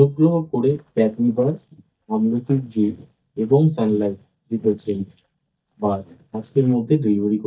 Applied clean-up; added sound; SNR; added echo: neural mask model DeepFilterNet 3.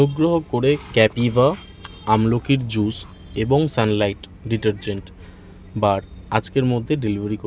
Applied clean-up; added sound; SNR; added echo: none; none; none; none.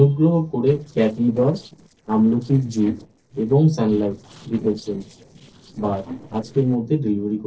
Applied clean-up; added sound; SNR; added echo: neural separator model SepFormer DNS4.